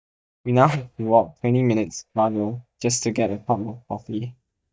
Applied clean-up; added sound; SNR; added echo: neural mask model DeepFilterNet 3.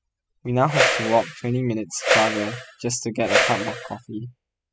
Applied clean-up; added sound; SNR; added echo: classical method spectral subtraction.